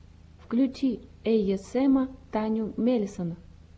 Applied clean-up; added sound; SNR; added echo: none; none; none; none.